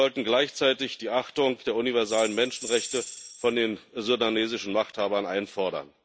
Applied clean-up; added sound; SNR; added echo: none; Tambourine; 12 dB; none.